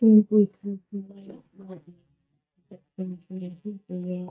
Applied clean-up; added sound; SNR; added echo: neural mask model DeepFilterNet 3.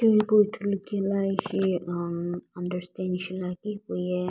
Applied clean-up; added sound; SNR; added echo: none; none; none; none.